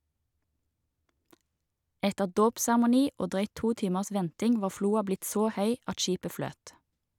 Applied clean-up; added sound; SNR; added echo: none; none; none; none.